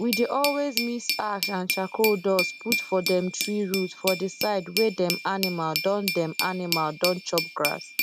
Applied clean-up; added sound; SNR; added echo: none; Glass; 5 dB; none.